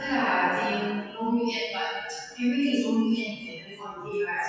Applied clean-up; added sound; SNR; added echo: classical method WPE with log-MMSE.